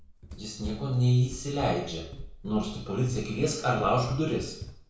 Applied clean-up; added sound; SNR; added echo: none; Run; 13 dB; reverberation time 0.5 s.